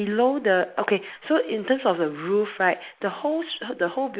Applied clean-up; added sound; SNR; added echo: neural mask model Resemble Enhance denoiser.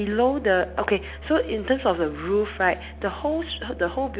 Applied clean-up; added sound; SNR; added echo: none; Musical instrument; 16 dB; none.